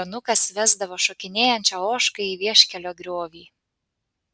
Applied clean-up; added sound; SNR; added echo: none; none; none; none.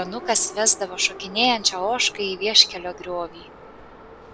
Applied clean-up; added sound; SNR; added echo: none; Subway, metro, underground; 17 dB; none.